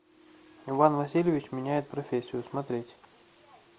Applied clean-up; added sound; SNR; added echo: none; none; none; none.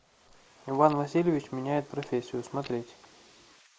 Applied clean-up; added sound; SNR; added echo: neural mask model Resemble Enhance denoiser.